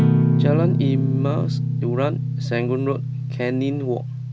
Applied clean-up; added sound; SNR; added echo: none; Guitar; -5 dB; none.